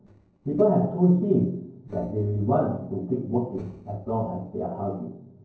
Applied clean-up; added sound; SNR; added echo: neural separator model SepFormer DNS4.